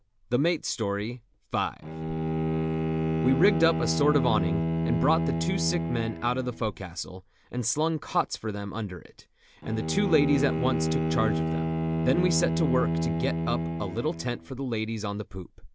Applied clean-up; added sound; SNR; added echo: none; Bowed string instrument; 1 dB; none.